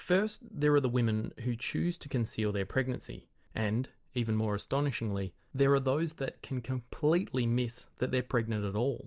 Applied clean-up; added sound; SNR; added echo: none; none; none; none.